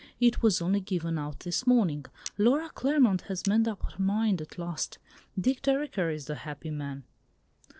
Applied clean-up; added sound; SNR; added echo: neural separator model SepFormer DNS4.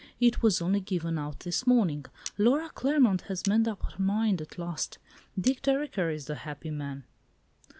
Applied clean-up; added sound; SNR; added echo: none; Cutlery, silverware; 19 dB; none.